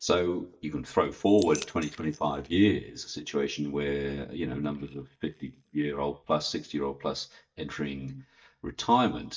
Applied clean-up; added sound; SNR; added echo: neural mask model DeepFilterNet 3.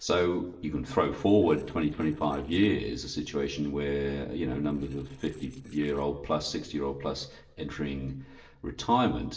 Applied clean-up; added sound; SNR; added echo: neural separator model SepFormer DNS4.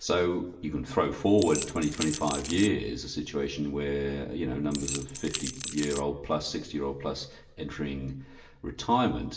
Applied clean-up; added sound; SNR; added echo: none; Rattle / Keys jangling; 7 dB; reverberation time 0.6 s.